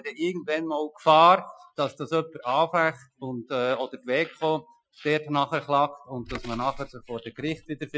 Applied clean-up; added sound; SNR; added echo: classical method Wiener filter.